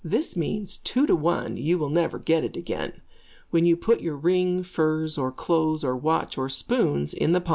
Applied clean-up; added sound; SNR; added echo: none; none; none; none.